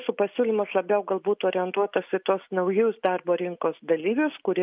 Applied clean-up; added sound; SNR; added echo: none; none; none; none.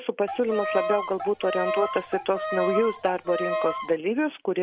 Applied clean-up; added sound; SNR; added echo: none; Bowed string instrument; 4 dB; none.